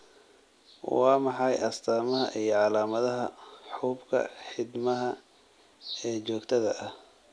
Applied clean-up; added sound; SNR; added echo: none; none; none; none.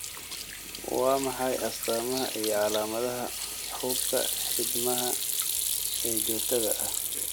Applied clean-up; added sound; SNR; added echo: none; Sink (filling or washing) / Hands; 0 dB; none.